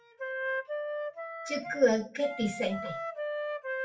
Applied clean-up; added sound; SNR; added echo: classical method WPE with log-MMSE.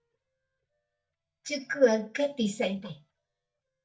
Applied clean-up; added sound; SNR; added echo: neural mask model DeepFilterNet 3.